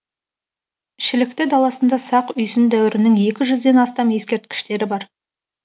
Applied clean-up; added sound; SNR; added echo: none; none; none; none.